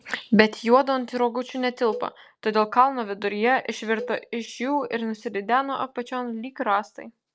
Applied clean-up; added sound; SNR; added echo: neural separator model SepFormer DNS4.